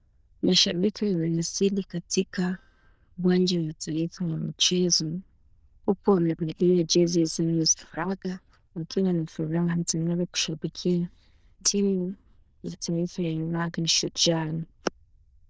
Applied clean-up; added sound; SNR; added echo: neural diffusion model UNIVERSE++.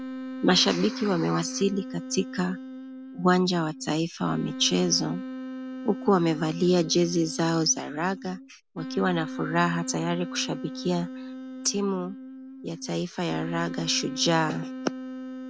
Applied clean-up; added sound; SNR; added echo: none; Wind instrument, woodwind instrument; 10 dB; none.